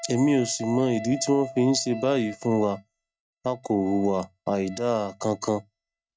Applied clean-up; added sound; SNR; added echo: neural mask model RNNoise.